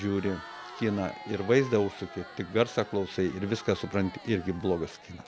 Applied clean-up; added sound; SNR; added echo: none; Crowd; 16 dB; none.